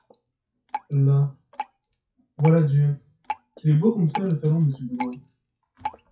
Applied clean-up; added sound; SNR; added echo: classical method WPE with log-MMSE.